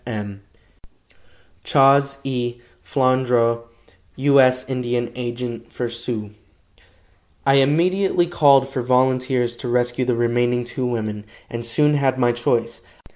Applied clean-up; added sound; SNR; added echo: none; none; none; none.